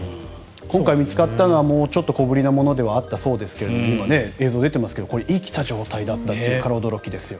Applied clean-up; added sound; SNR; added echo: none; none; none; none.